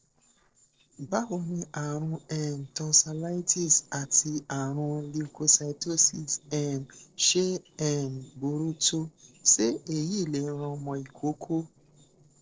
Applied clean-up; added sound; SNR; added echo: neural separator model SepFormer DNS4.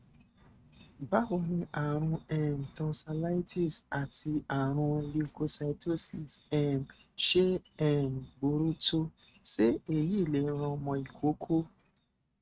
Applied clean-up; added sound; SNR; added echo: neural mask model RNNoise.